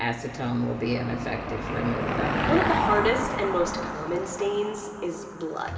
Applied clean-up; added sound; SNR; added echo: none; Car passing by / Engine; 2 dB; reverberation time 2.4 s.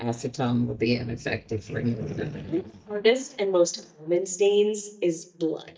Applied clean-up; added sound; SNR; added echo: neural mask model DeepFilterNet 3.